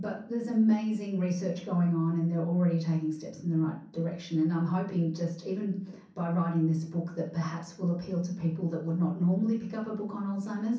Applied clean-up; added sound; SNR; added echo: none; none; none; reverberation time 0.6 s.